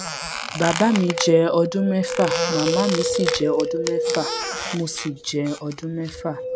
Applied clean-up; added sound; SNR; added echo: none; Wind + Squeak; 3 dB; none.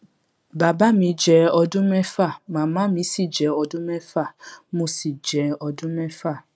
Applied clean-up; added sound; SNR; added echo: none; none; none; none.